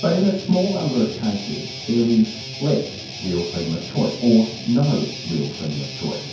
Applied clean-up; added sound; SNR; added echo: none; Guitar; 12 dB; reverberation time 0.6 s.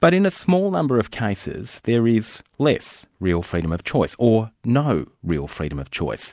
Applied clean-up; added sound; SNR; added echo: none; none; none; none.